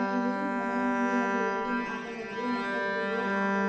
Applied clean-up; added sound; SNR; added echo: none; Bowed string instrument; -3 dB; reverberation time 1.0 s.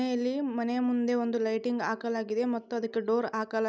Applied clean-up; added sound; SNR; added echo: none; none; none; none.